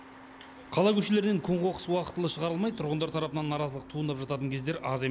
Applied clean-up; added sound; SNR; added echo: none; none; none; none.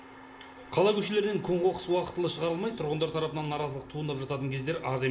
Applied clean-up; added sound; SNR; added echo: none; none; none; reverberation time 0.5 s.